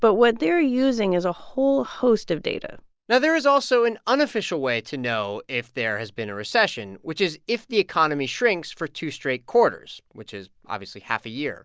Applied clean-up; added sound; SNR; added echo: none; none; none; none.